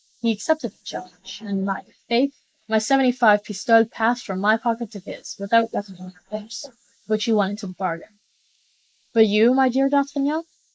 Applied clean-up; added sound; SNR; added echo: neural mask model Resemble Enhance denoiser.